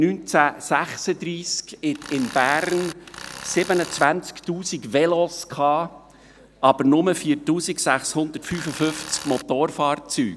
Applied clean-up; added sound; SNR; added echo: none; Tools; 13 dB; none.